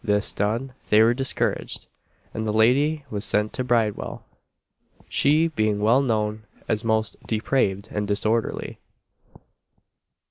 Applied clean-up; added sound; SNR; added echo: none; none; none; none.